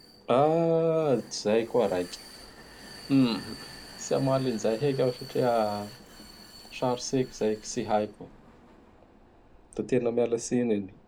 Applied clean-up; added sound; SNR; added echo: none; Vehicle; 20 dB; none.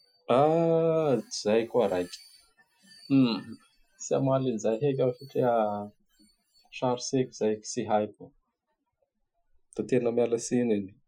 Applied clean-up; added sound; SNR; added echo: classical method Wiener filter.